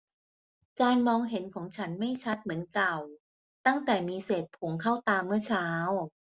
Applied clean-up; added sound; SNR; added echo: none; none; none; none.